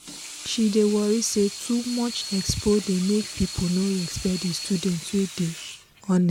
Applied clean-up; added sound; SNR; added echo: none; Sink (filling or washing) / Water tap, faucet; 12 dB; none.